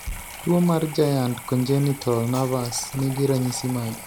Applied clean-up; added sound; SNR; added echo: none; Sink (filling or washing) / Water tap, faucet; 14 dB; none.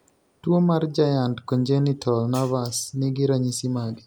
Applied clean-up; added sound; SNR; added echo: none; none; none; none.